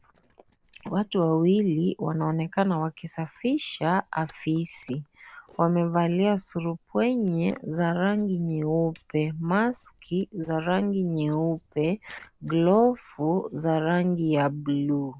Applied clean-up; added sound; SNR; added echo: neural separator model SepFormer DNS4.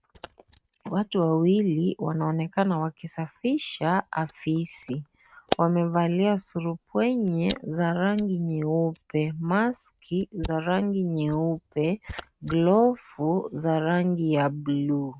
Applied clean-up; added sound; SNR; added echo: neural mask model RNNoise.